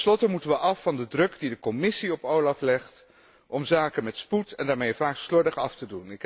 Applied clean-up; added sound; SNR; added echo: none; none; none; none.